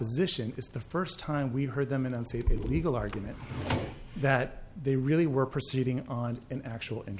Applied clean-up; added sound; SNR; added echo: none; Drawer open or close; 6 dB; none.